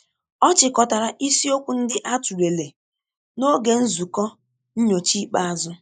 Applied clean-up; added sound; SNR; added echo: neural mask model Resemble Enhance denoiser.